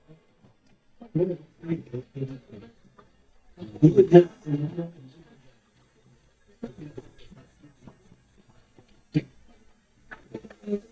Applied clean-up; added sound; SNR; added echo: neural mask model DeepFilterNet 3.